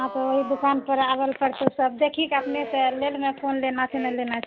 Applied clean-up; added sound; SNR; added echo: none; Alarm; 15 dB; none.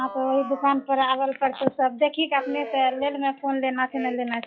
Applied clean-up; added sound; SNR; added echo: classical method log-MMSE.